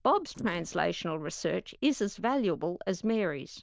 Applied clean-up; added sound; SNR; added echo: neural diffusion model UNIVERSE++.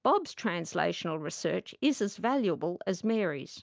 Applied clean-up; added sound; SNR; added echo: none; none; none; none.